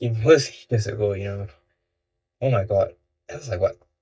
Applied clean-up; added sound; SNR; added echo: neural mask model DeepFilterNet 3.